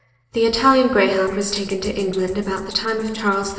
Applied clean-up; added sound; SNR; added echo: neural separator model SepFormer DNS4.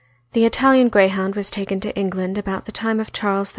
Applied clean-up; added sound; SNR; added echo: none; none; none; none.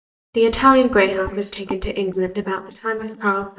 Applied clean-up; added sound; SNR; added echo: neural mask model DeepFilterNet 3.